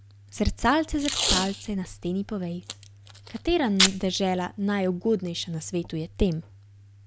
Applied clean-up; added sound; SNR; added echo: none; Packing tape, duct tape; 3 dB; none.